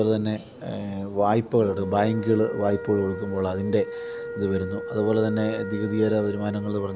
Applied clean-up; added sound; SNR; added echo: none; Wind instrument, woodwind instrument; 11 dB; none.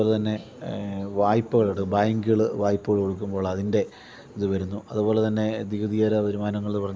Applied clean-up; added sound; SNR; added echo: none; none; none; none.